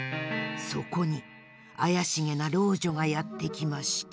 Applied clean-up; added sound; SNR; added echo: none; none; none; none.